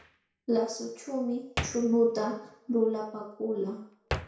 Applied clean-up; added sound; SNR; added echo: none; Hands; 11 dB; reverberation time 0.6 s.